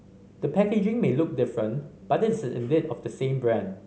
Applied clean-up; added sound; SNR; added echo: none; none; none; none.